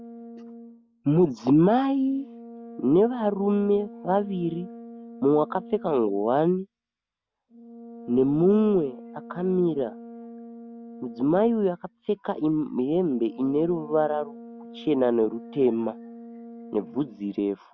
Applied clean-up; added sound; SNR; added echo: none; Brass instrument; 18 dB; none.